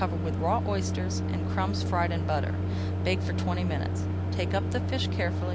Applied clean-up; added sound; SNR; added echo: none; Microwave oven; -4 dB; none.